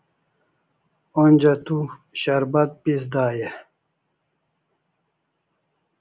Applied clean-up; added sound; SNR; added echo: none; none; none; none.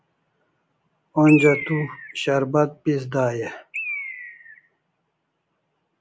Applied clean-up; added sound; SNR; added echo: none; Bird; 11 dB; none.